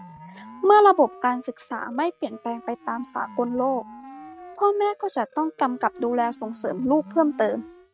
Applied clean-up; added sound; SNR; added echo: neural mask model RNNoise.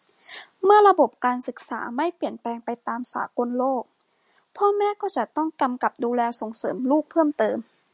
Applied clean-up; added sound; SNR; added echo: none; none; none; none.